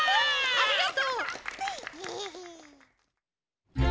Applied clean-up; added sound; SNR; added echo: none; none; none; none.